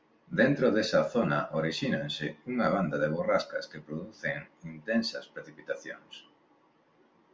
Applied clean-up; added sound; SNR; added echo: none; none; none; none.